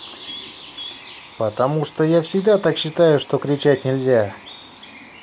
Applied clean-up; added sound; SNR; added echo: none; Bird; 19 dB; none.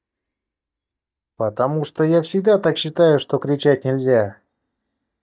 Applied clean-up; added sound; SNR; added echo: neural mask model DeepFilterNet 3.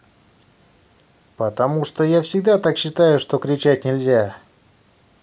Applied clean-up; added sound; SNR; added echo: none; none; none; none.